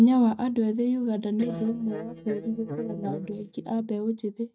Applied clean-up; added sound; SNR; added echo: neural mask model DeepFilterNet 3.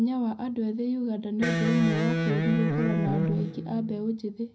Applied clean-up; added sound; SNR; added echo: none; Electric guitar; -1 dB; reverberation time 0.5 s.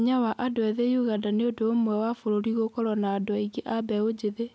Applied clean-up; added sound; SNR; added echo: none; none; none; none.